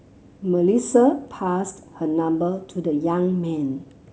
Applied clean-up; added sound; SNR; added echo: none; none; none; none.